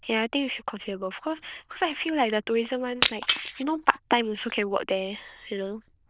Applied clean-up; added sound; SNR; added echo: neural diffusion model UNIVERSE++.